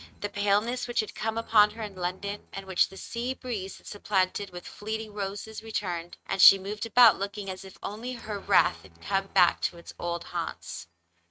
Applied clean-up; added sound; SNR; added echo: neural mask model RNNoise.